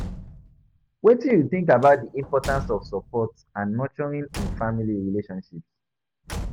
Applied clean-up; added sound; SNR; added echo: none; Slam / Truck / Car; 13 dB; none.